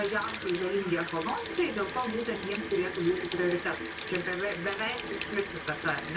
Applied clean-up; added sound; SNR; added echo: none; Sink (filling or washing) / Water tap, faucet; 4 dB; reverberation time 0.2 s.